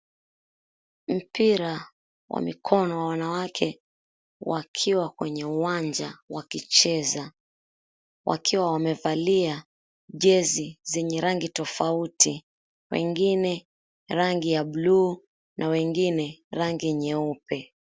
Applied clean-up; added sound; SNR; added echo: none; none; none; none.